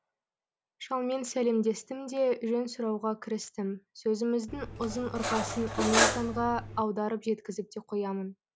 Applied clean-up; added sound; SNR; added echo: none; Cutlery, silverware; 0 dB; none.